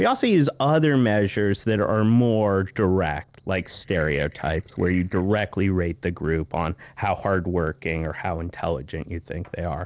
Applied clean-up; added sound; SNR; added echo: neural separator model SepFormer DNS4.